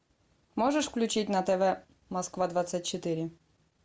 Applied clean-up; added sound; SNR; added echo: none; none; none; none.